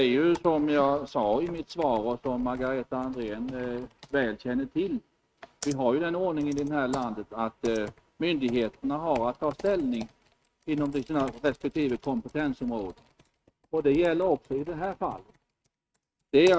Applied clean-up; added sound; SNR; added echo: neural mask model RNNoise.